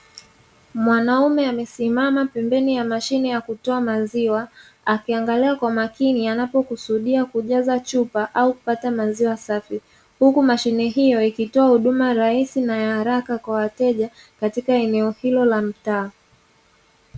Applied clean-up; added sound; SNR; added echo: none; none; none; none.